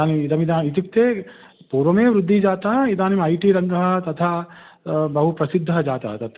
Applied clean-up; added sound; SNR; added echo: none; none; none; none.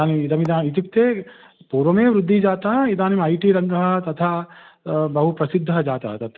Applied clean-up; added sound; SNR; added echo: neural mask model RNNoise.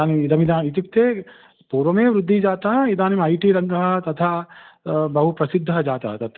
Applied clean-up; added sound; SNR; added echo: neural mask model DeepFilterNet 3.